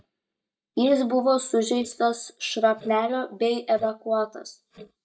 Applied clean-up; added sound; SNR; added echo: neural mask model DeepFilterNet 3.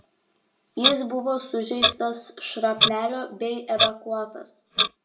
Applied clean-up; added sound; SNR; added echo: none; Clock; -1 dB; reverberation time 0.3 s.